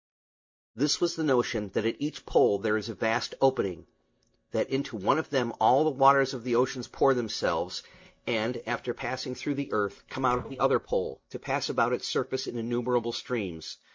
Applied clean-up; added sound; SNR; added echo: neural mask model DeepFilterNet 3.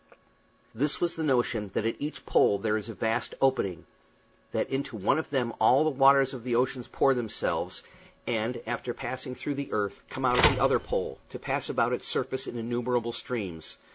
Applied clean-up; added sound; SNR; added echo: none; Telephone; 1 dB; none.